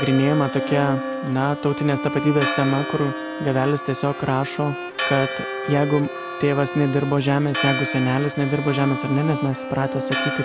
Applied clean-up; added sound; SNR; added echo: none; Bowed string instrument + Church bell; 6 dB; none.